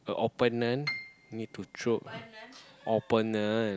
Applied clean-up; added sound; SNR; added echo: none; Piano; 12 dB; none.